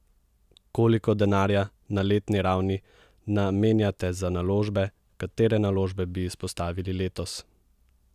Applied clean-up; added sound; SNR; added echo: none; none; none; none.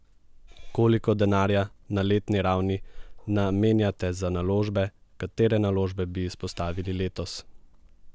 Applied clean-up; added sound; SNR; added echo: none; Meow / Purr; 17 dB; none.